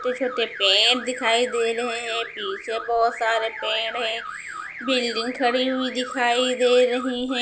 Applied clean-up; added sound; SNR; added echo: none; Alarm / Car; 12 dB; none.